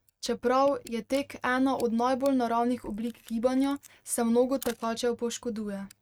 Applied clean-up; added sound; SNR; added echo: neural mask model RNNoise.